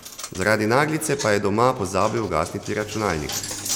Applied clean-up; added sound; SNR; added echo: none; Coin (dropping); 12 dB; none.